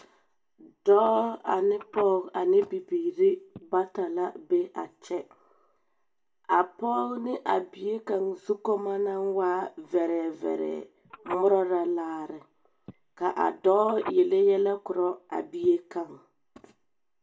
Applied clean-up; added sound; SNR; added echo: none; Telephone; 19 dB; reverberation time 0.2 s.